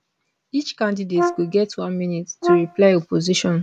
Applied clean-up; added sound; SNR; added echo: none; Brass instrument; 5 dB; none.